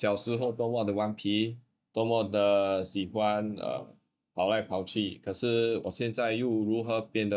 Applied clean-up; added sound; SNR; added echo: neural mask model DeepFilterNet 3.